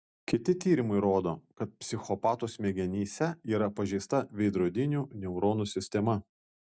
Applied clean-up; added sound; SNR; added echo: none; none; none; none.